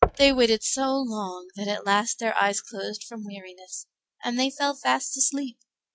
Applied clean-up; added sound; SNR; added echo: neural mask model RNNoise.